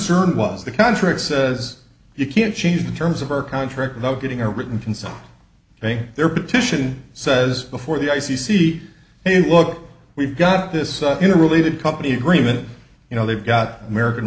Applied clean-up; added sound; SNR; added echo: none; none; none; none.